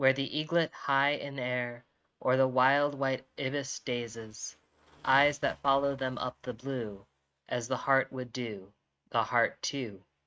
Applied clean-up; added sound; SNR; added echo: neural mask model RNNoise.